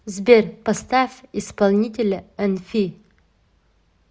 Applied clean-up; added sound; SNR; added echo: none; none; none; none.